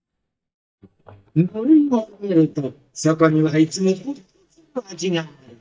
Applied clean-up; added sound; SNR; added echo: neural mask model DeepFilterNet 3.